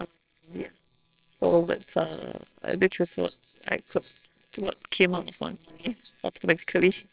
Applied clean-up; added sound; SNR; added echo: neural separator model SepFormer WHAMR!.